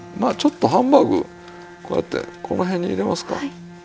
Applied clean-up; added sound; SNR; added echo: none; Bowed string instrument; 19 dB; none.